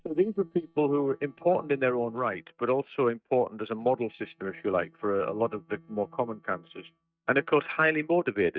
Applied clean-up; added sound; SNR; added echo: neural mask model DeepFilterNet 3.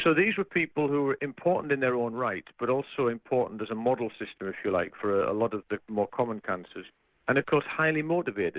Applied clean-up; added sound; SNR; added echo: none; none; none; none.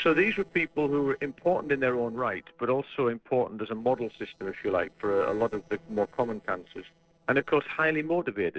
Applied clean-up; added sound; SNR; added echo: neural separator model SepFormer DNS4.